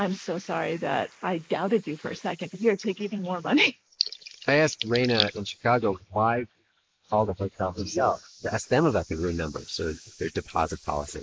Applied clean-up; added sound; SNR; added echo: neural mask model Resemble Enhance denoiser.